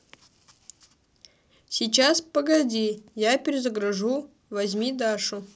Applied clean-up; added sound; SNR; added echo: none; none; none; none.